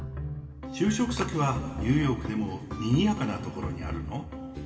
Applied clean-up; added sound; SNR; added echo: none; Clapping; 11 dB; reverberation time 2.3 s.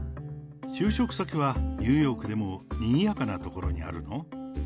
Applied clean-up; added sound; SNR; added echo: none; none; none; none.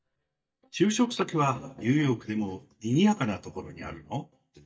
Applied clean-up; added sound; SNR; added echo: neural mask model DeepFilterNet 3.